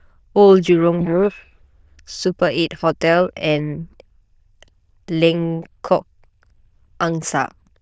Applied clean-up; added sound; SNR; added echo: neural diffusion model UNIVERSE++.